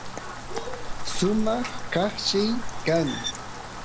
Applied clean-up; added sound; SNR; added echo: none; Rain; 4 dB; none.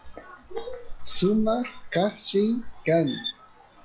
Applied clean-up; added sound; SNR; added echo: classical method log-MMSE.